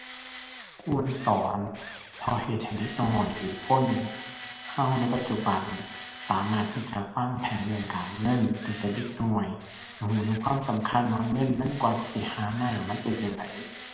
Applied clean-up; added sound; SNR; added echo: none; Tools; 14 dB; reverberation time 0.9 s.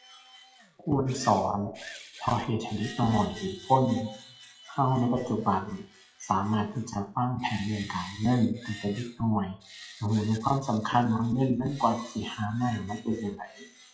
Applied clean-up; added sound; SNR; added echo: classical method WPE with log-MMSE.